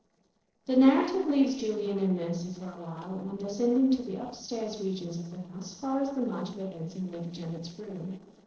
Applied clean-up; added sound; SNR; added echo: neural separator model SepFormer DNS4.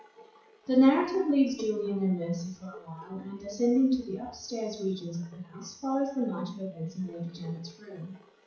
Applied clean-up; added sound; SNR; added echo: classical method WPE with log-MMSE.